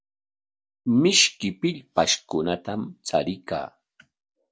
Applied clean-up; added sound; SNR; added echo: none; none; none; none.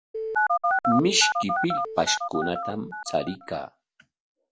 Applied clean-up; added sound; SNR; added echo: none; Telephone; -1 dB; none.